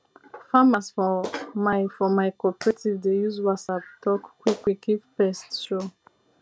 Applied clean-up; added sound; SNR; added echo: none; Clapping; 15 dB; none.